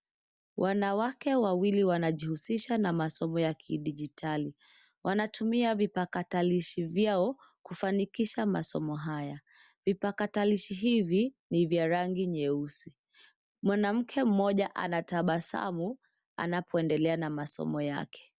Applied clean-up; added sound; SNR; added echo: none; none; none; none.